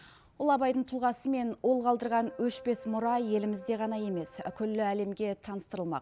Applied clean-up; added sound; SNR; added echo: none; Keyboard (musical); 19 dB; none.